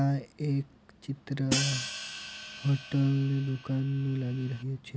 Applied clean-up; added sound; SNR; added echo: none; Hi-hat; 7 dB; none.